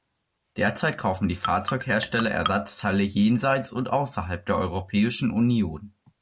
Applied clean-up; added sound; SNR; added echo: none; Marimba, xylophone; 7 dB; none.